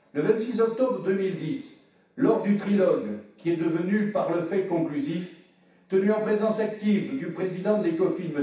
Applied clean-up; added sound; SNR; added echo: none; none; none; reverberation time 0.7 s.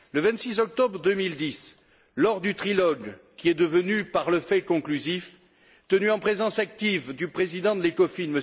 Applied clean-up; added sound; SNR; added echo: none; none; none; none.